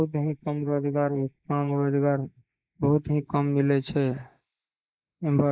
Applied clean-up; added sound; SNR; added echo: neural mask model Resemble Enhance denoiser.